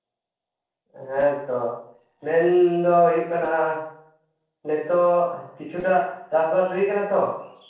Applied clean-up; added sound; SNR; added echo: neural separator model SepFormer DNS4.